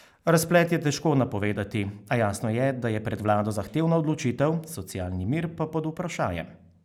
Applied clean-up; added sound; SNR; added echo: none; none; none; none.